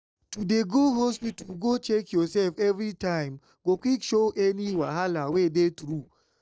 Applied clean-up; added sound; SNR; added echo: neural separator model SepFormer DNS4.